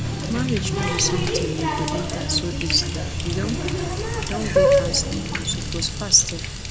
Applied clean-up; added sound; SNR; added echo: none; Water tap, faucet; -3 dB; none.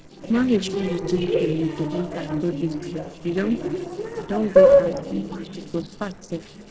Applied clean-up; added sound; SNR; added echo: neural separator model SepFormer DNS4.